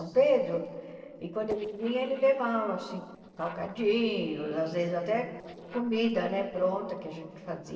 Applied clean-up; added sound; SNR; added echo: neural separator model SepFormer DNS4.